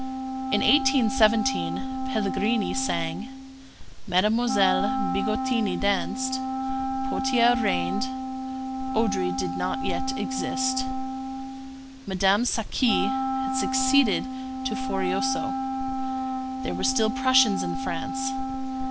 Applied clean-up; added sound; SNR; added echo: none; Wind instrument, woodwind instrument; 2 dB; none.